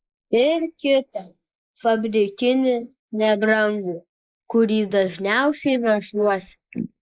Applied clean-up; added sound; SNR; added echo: neural mask model Resemble Enhance denoiser.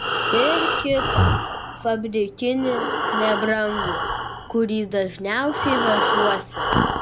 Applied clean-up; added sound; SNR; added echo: none; Breathing; -1 dB; none.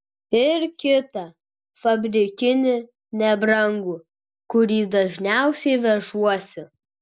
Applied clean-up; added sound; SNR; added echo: none; none; none; none.